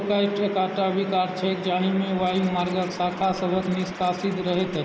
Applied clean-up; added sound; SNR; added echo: none; Scratching (performance technique); 20 dB; none.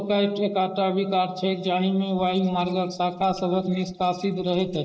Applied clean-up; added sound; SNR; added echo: neural mask model Resemble Enhance denoiser.